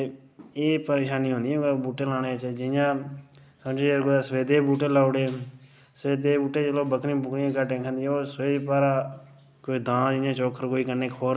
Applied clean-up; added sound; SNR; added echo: none; none; none; none.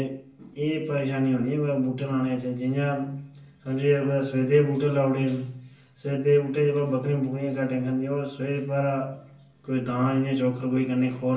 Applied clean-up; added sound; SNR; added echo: none; none; none; reverberation time 0.4 s.